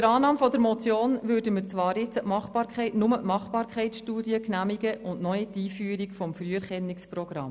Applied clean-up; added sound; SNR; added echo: none; none; none; none.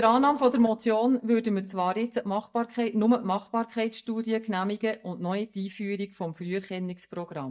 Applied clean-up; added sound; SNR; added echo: neural mask model DeepFilterNet 3.